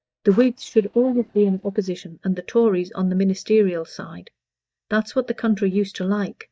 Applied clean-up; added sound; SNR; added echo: neural mask model DeepFilterNet 3.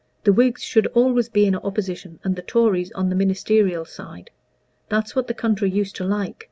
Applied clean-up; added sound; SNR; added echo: none; none; none; none.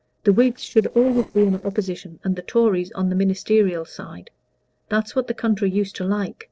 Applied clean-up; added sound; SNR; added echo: neural separator model SepFormer DNS4.